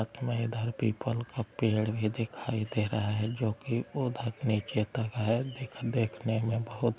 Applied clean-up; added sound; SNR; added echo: none; none; none; none.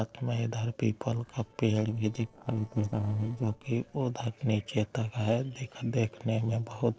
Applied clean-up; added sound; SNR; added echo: neural separator model SepFormer DNS4.